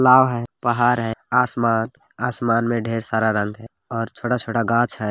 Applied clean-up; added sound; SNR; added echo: none; none; none; none.